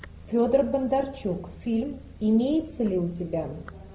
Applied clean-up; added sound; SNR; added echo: none; none; none; none.